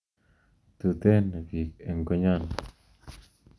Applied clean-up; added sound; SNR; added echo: none; none; none; none.